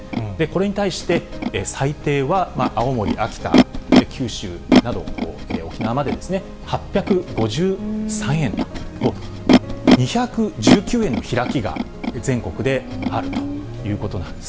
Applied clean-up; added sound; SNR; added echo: none; Animal; 0 dB; none.